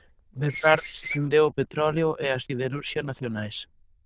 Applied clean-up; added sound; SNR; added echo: neural diffusion model UNIVERSE++.